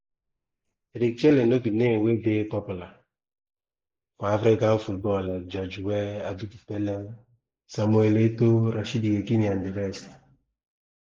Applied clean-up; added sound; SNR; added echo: neural mask model Resemble Enhance denoiser.